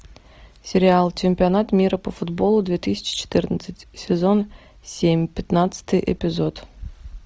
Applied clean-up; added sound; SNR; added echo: none; none; none; none.